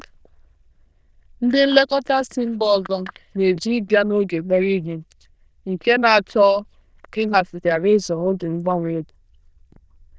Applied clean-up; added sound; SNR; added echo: neural diffusion model UNIVERSE++.